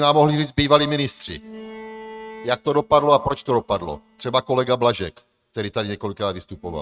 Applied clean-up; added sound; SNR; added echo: neural mask model RNNoise.